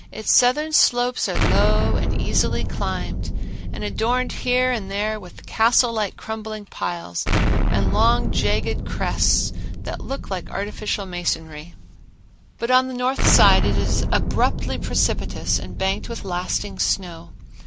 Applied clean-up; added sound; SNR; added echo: none; Explosion; -1 dB; none.